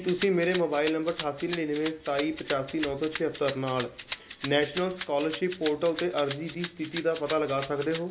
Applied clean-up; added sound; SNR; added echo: none; Rattle (instrument); 12 dB; none.